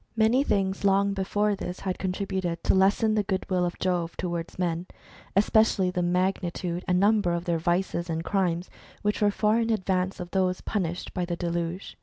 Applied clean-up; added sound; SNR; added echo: none; none; none; none.